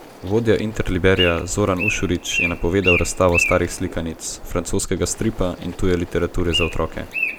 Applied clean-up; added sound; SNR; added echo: none; Bird; 7 dB; none.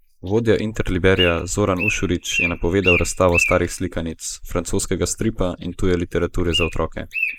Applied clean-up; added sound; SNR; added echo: neural mask model Resemble Enhance denoiser.